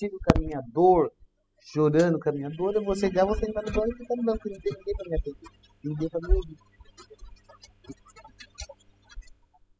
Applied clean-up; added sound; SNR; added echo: classical method spectral subtraction.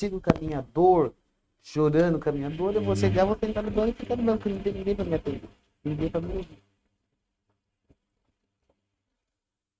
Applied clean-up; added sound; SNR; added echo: neural mask model RNNoise.